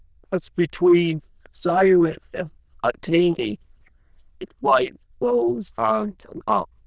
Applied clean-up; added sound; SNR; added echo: neural diffusion model UNIVERSE++.